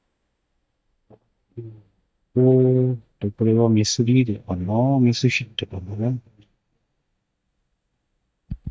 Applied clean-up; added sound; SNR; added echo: neural mask model DeepFilterNet 3.